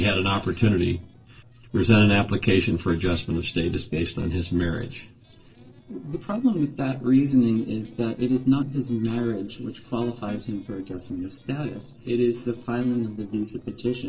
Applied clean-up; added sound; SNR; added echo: neural separator model SepFormer DNS4.